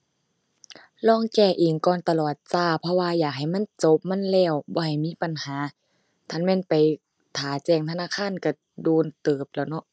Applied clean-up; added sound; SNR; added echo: none; none; none; none.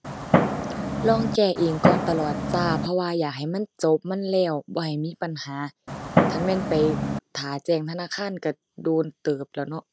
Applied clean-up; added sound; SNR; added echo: none; Fireworks; -2 dB; none.